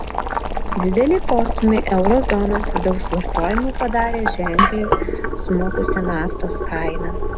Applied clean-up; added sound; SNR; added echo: none; Boiling; 0 dB; none.